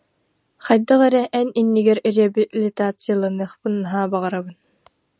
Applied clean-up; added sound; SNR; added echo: none; none; none; none.